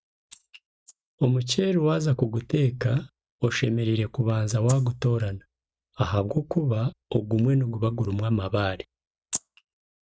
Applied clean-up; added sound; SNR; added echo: neural mask model RNNoise.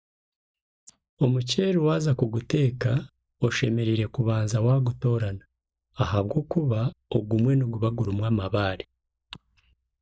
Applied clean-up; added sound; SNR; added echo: neural mask model DeepFilterNet 3.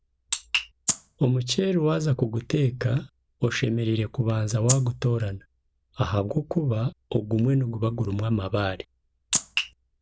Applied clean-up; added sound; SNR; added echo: none; Rattle (instrument); 4 dB; none.